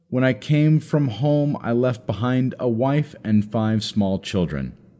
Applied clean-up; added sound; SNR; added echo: none; none; none; none.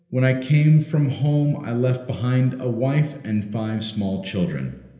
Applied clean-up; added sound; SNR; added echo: none; none; none; reverberation time 1.4 s.